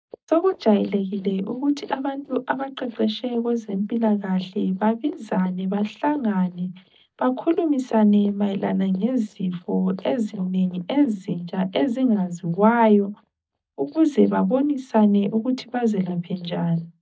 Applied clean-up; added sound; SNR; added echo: neural mask model DeepFilterNet 3.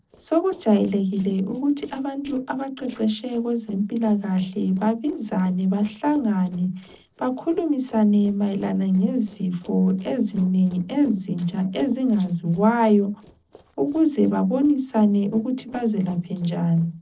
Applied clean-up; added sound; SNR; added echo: neural separator model SepFormer DNS4.